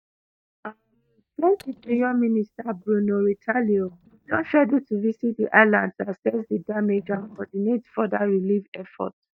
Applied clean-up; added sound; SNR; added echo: neural mask model DeepFilterNet 3.